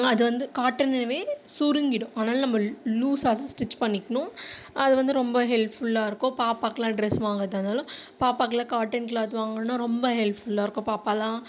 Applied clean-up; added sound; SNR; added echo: none; none; none; none.